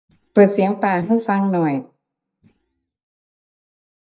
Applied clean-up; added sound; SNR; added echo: neural mask model DeepFilterNet 3.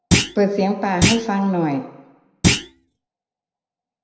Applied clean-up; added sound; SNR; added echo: none; Thump, thud; -3 dB; reverberation time 0.7 s.